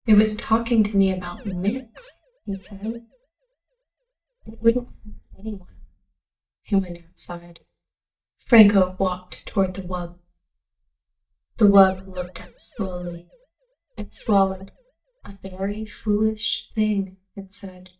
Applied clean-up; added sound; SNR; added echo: neural mask model DeepFilterNet 3.